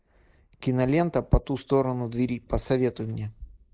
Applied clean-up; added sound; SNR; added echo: neural mask model Resemble Enhance denoiser.